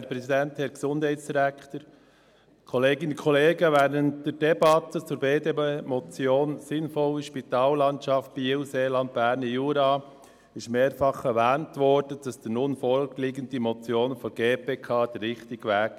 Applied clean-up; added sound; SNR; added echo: none; none; none; none.